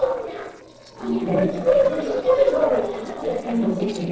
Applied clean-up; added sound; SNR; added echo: neural separator model SepFormer DNS4.